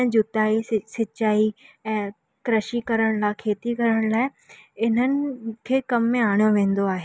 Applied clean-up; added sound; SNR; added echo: none; none; none; none.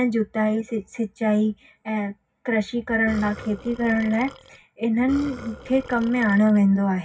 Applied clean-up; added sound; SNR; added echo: none; Burping, eructation; 17 dB; reverberation time 0.4 s.